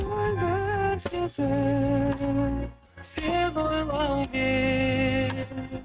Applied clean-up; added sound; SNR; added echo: neural mask model RNNoise.